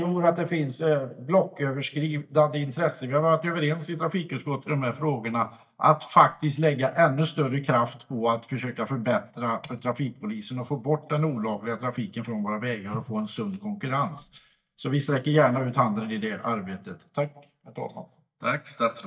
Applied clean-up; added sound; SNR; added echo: neural mask model DeepFilterNet 3.